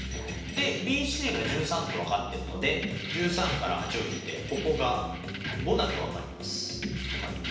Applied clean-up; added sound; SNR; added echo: none; Keys jangling; 8 dB; reverberation time 0.9 s.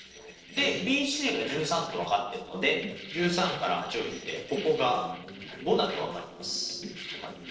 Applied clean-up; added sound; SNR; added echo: neural separator model SepFormer DNS4.